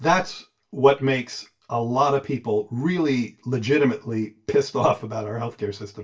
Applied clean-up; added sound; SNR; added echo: none; none; none; reverberation time 0.2 s.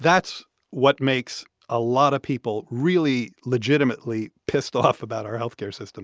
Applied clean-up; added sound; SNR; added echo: none; none; none; none.